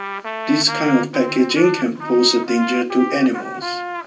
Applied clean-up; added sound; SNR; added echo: none; Trumpet; 9 dB; reverberation time 0.3 s.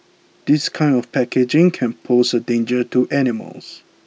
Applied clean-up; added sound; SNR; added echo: none; none; none; none.